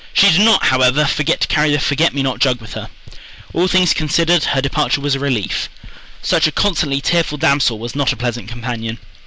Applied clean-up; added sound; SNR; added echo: none; none; none; none.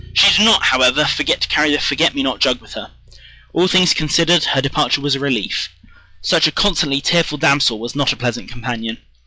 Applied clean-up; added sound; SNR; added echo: classical method log-MMSE.